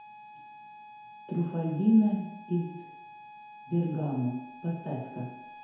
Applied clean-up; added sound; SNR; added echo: none; Harmonica; 17 dB; reverberation time 1.0 s.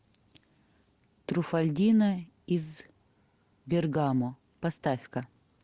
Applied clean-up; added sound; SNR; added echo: none; none; none; none.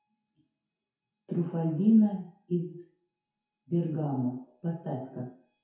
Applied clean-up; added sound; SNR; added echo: classical method WPE with log-MMSE.